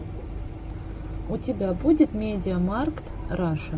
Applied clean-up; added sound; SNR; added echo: none; none; none; none.